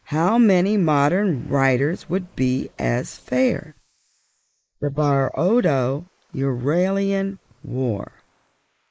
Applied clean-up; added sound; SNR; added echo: neural mask model Resemble Enhance denoiser.